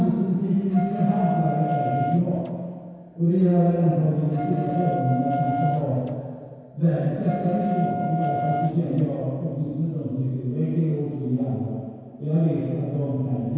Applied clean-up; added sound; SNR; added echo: none; Wind instrument, woodwind instrument; 6 dB; reverberation time 2.0 s.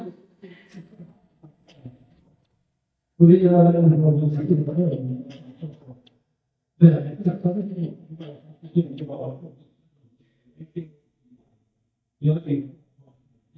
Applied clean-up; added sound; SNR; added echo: neural mask model DeepFilterNet 3.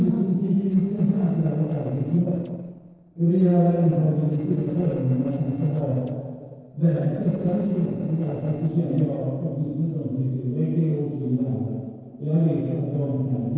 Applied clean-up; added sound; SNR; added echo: neural separator model SepFormer DNS4.